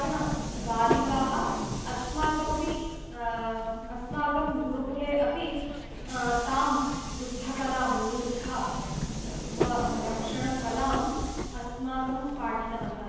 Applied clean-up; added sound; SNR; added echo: none; Subway, metro, underground; 4 dB; reverberation time 1.2 s.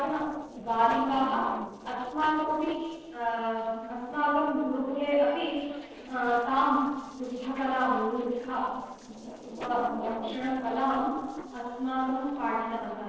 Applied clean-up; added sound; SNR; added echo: neural separator model SepFormer DNS4.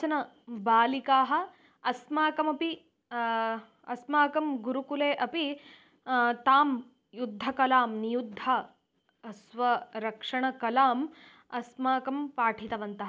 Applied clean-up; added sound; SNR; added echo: none; none; none; none.